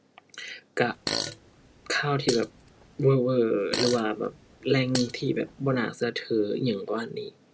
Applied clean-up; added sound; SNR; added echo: none; Fart; 9 dB; none.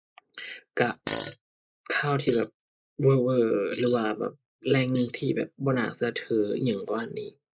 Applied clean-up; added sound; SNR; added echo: neural mask model Resemble Enhance denoiser.